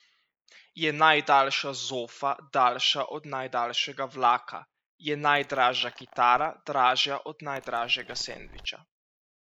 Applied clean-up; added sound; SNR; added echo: neural mask model Resemble Enhance denoiser.